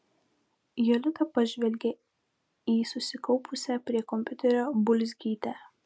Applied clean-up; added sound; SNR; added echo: none; none; none; none.